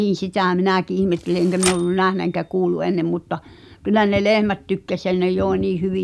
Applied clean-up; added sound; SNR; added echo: none; Typewriter; 12 dB; none.